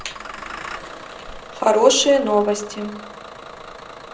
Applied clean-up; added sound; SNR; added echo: none; Engine starting / Bus; 14 dB; reverberation time 0.5 s.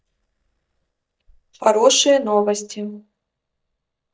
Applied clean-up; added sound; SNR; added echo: neural mask model DeepFilterNet 3.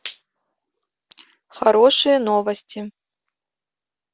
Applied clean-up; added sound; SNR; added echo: none; none; none; none.